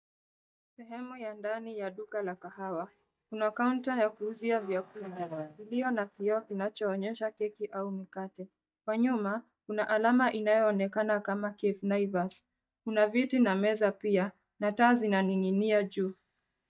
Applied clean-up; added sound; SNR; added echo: neural mask model DeepFilterNet 3.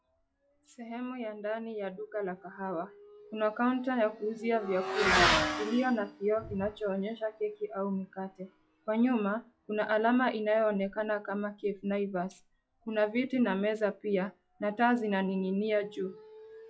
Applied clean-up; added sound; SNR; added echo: classical method log-MMSE.